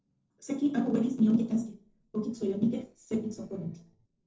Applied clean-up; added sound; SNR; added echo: neural separator model SepFormer DNS4.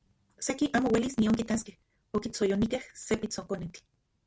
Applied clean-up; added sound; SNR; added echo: none; none; none; none.